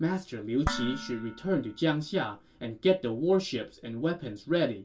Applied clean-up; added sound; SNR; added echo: none; Dishes, pots, and pans; 11 dB; reverberation time 0.2 s.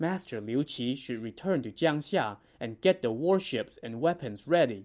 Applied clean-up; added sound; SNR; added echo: none; none; none; none.